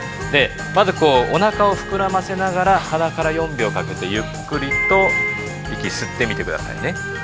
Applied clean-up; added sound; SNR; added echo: none; Piano; 2 dB; none.